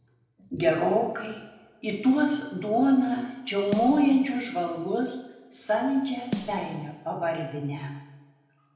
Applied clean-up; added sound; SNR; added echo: none; Snare drum; 13 dB; reverberation time 0.9 s.